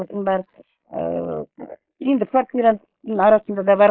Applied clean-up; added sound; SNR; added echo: neural mask model Resemble Enhance denoiser.